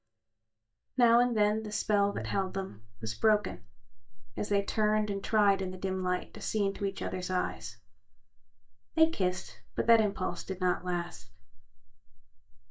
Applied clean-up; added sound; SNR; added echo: neural mask model DeepFilterNet 3.